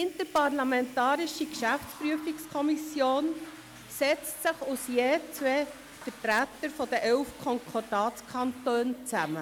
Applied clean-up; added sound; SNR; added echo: none; Toilet flush / Water; 20 dB; none.